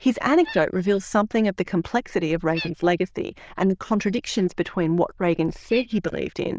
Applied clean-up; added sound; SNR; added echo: neural diffusion model UNIVERSE++.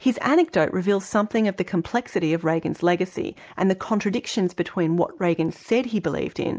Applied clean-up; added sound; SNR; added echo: none; none; none; none.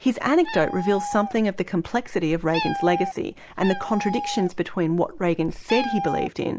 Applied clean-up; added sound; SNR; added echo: none; Meow; 8 dB; none.